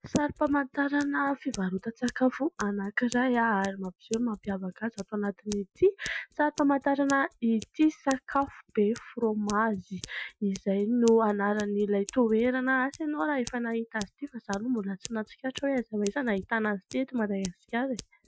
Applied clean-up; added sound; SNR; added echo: classical method Wiener filter.